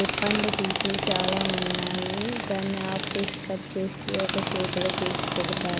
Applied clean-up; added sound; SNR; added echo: none; Tools; -4 dB; none.